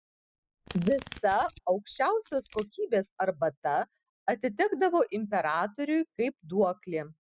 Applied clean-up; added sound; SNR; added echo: classical method spectral subtraction.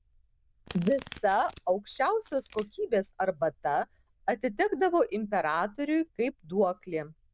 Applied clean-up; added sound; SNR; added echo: neural diffusion model UNIVERSE++.